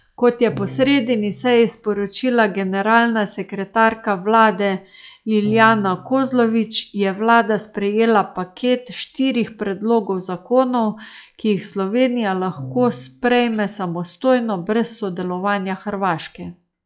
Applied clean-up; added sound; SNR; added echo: classical method log-MMSE.